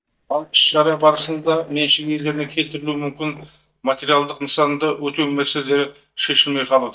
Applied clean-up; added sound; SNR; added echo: neural mask model DeepFilterNet 3.